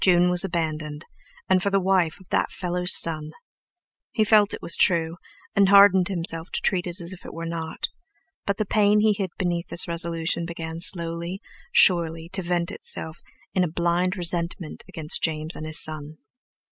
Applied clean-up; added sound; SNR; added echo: none; none; none; none.